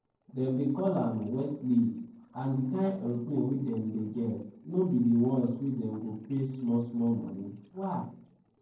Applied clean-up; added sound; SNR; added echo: neural separator model SepFormer DNS4.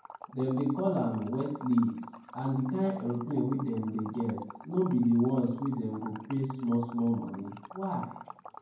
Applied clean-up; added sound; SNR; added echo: none; Liquid; 16 dB; reverberation time 0.9 s.